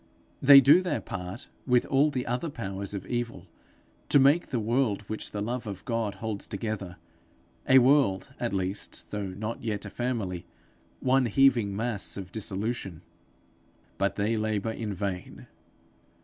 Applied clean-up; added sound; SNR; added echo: none; none; none; none.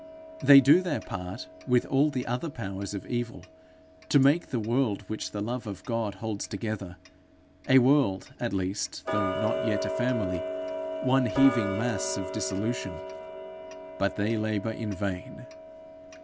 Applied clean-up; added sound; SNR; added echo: none; Tick-tock; 9 dB; none.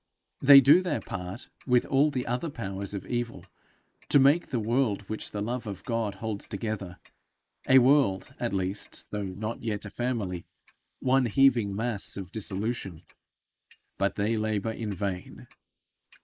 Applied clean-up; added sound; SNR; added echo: neural mask model Resemble Enhance denoiser.